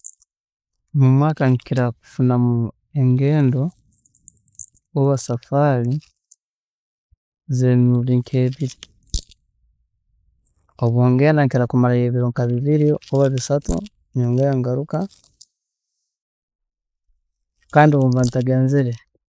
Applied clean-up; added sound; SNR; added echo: neural mask model Resemble Enhance denoiser.